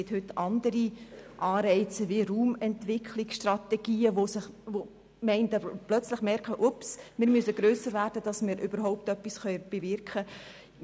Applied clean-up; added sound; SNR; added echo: none; none; none; none.